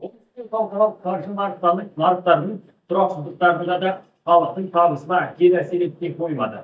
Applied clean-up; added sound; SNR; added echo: neural mask model DeepFilterNet 3.